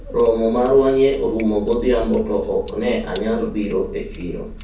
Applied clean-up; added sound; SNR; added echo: none; Sink (filling or washing); 14 dB; reverberation time 0.6 s.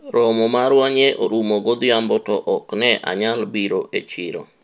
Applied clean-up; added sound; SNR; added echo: none; none; none; none.